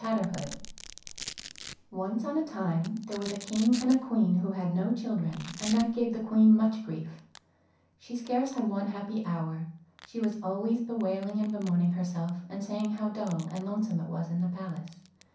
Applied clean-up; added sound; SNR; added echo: none; Domestic sounds, home sounds; 19 dB; reverberation time 0.6 s.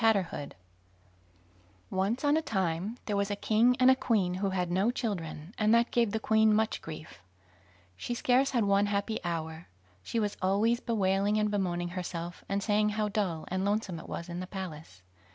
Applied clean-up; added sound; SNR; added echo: none; none; none; none.